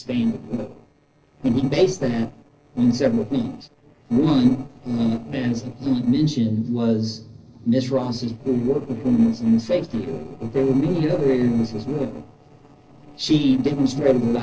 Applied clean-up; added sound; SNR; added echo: neural separator model SepFormer DNS4.